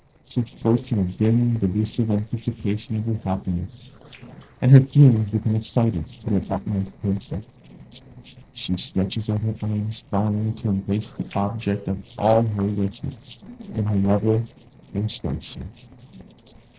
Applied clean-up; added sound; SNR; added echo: neural separator model SepFormer DNS4.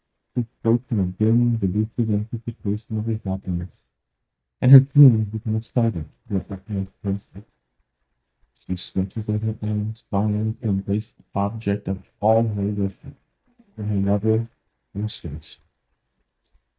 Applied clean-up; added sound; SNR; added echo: neural mask model DeepFilterNet 3.